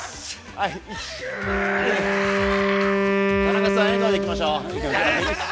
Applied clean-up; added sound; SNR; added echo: none; Wind instrument, woodwind instrument; -1 dB; none.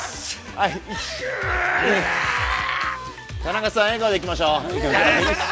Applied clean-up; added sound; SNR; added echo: none; none; none; none.